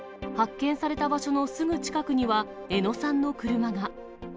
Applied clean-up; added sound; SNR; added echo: none; none; none; none.